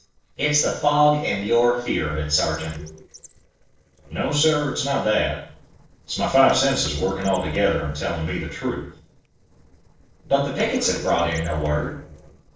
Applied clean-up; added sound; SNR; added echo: neural separator model SepFormer DNS4.